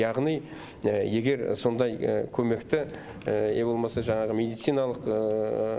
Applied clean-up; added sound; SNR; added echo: none; none; none; none.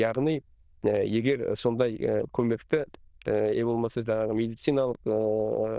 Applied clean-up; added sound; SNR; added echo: neural diffusion model UNIVERSE++.